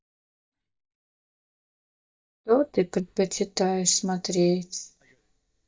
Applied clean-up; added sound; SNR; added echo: neural mask model DeepFilterNet 3.